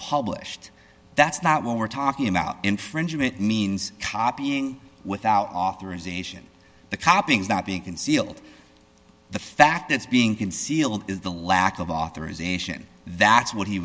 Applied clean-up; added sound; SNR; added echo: none; none; none; none.